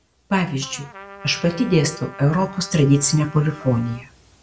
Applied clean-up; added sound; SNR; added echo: none; Trumpet; 19 dB; none.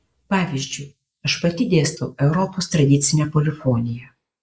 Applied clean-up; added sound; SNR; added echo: neural mask model Resemble Enhance denoiser.